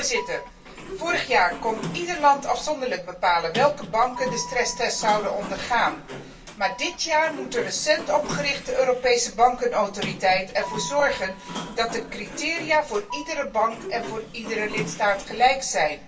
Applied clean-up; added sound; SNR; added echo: none; Sliding door; 13 dB; reverberation time 0.2 s.